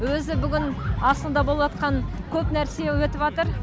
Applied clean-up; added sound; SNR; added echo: none; none; none; none.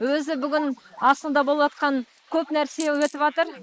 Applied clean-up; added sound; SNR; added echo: neural mask model Resemble Enhance denoiser.